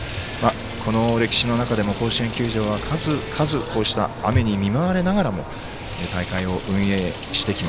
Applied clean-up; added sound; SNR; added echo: none; Sink (filling or washing) / Water; 10 dB; none.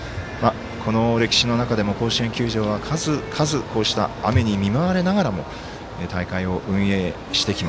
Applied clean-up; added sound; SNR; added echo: none; none; none; none.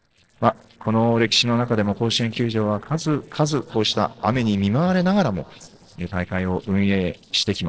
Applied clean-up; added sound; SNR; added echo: neural separator model SepFormer DNS4.